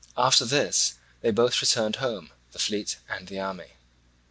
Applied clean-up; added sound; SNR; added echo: none; none; none; none.